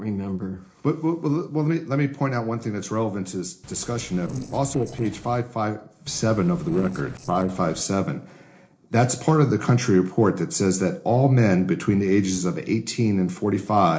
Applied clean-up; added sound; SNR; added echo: neural separator model SepFormer DNS4.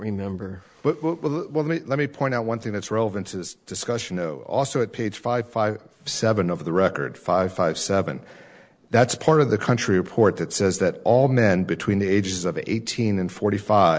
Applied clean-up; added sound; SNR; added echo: none; none; none; none.